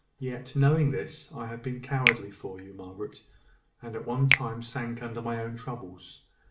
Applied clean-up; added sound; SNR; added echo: none; Finger snapping; 3 dB; reverberation time 0.4 s.